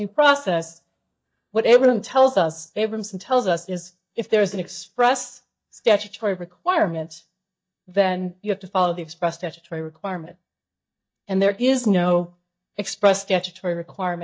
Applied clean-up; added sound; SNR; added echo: neural mask model DeepFilterNet 3.